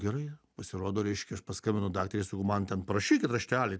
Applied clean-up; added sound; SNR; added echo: none; none; none; none.